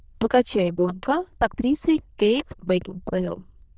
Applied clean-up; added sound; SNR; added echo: neural diffusion model UNIVERSE++.